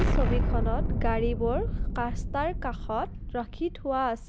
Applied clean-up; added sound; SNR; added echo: none; Explosion; -3 dB; none.